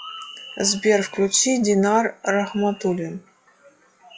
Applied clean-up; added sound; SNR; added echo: classical method log-MMSE.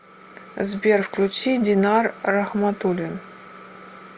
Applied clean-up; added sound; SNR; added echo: none; none; none; none.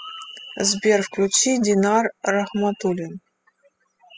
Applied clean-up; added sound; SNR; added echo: classical method spectral subtraction.